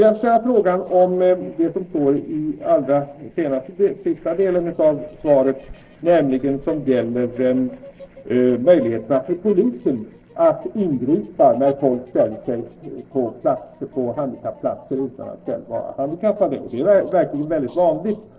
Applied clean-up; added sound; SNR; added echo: neural separator model SepFormer DNS4.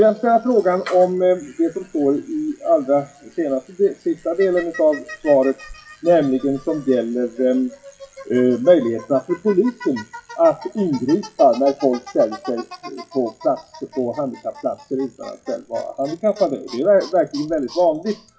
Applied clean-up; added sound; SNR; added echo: classical method WPE with log-MMSE.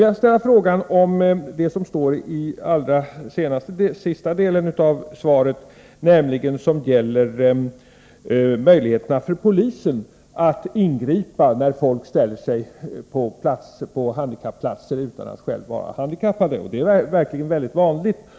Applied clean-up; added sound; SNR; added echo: none; none; none; none.